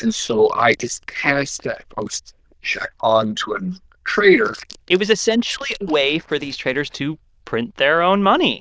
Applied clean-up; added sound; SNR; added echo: neural diffusion model UNIVERSE++.